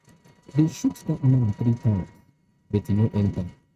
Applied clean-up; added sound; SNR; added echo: neural mask model RNNoise.